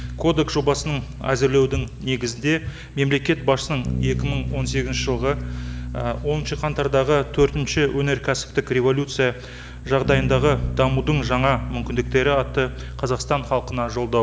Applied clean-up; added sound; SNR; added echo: none; Bass guitar; 8 dB; none.